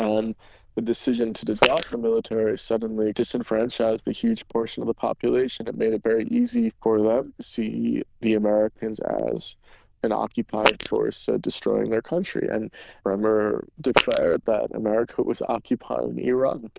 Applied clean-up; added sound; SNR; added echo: neural diffusion model UNIVERSE++.